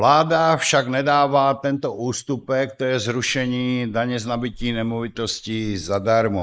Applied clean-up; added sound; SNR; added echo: neural mask model Resemble Enhance denoiser.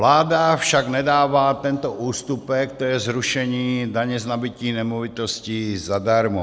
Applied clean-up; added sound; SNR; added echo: none; none; none; none.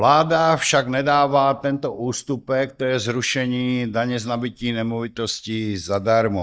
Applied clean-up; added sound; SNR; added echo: neural mask model DeepFilterNet 3.